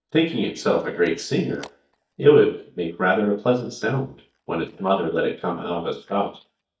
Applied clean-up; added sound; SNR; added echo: neural mask model DeepFilterNet 3.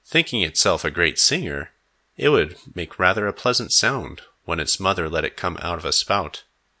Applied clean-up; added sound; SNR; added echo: none; none; none; none.